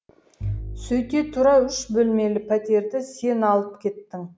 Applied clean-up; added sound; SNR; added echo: none; Bowed string instrument; 14 dB; none.